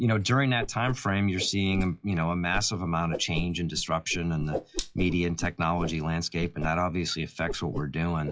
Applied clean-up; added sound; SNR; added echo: classical method log-MMSE.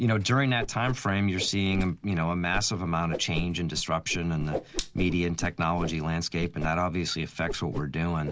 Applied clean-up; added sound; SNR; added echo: none; Whoosh, swoosh, swish; 10 dB; none.